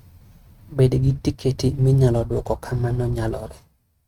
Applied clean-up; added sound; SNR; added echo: neural mask model RNNoise.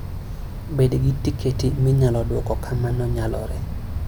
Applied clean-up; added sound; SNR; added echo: none; Wind; 4 dB; none.